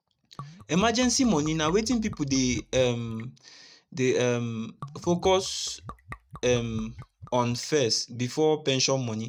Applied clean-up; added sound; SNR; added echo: neural mask model RNNoise.